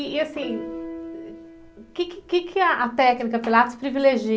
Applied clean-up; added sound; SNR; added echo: none; Piano; 15 dB; none.